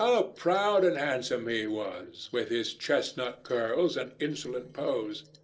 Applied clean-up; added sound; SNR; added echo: neural separator model SepFormer DNS4.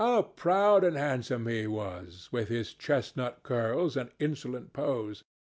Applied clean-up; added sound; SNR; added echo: none; none; none; none.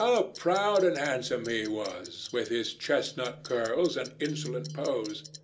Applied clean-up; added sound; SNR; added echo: none; Clock; 19 dB; reverberation time 0.2 s.